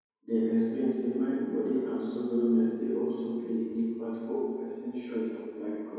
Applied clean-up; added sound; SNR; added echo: none; none; none; reverberation time 2.2 s.